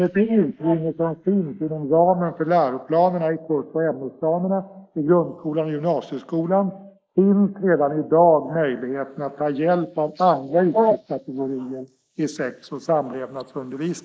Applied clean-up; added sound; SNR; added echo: neural mask model Resemble Enhance denoiser.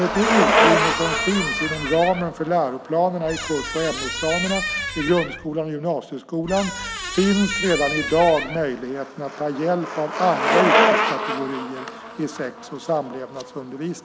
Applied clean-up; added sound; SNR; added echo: none; Bicycle + Squeak; 1 dB; none.